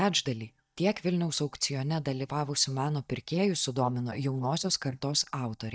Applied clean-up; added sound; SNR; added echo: neural mask model DeepFilterNet 3.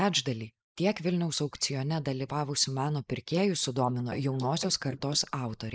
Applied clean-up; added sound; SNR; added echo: neural mask model Resemble Enhance denoiser.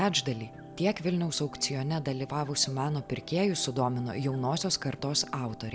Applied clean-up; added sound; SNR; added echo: none; none; none; none.